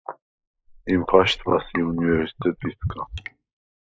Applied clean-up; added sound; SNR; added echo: neural mask model Resemble Enhance denoiser.